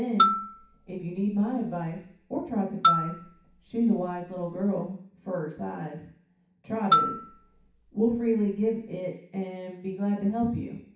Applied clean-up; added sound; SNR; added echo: none; Marimba, xylophone; -2 dB; reverberation time 0.6 s.